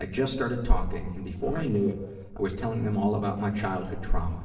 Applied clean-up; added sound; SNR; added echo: neural separator model SepFormer DNS4.